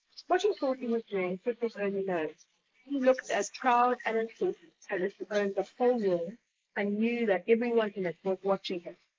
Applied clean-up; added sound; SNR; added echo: neural mask model Resemble Enhance denoiser.